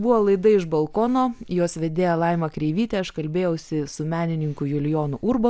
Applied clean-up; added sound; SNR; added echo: none; none; none; none.